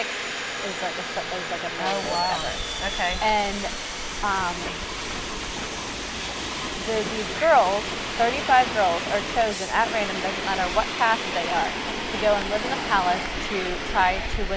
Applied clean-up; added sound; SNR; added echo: none; Subway, metro, underground; 3 dB; none.